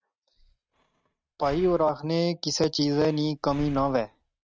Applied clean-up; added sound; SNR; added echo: neural mask model RNNoise.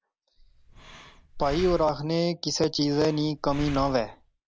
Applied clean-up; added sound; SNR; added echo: none; Breathing; 12 dB; none.